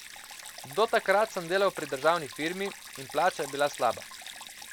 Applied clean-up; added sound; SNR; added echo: none; Stream; 14 dB; none.